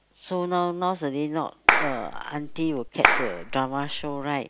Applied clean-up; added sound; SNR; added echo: none; Clapping; -3 dB; none.